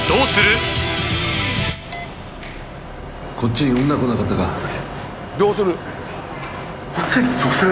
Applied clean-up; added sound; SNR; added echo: none; Engine starting / Motor vehicle (road); 19 dB; none.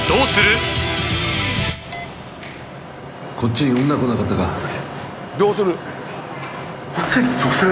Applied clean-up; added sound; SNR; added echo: none; none; none; none.